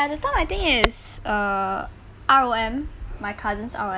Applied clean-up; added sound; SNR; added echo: none; none; none; none.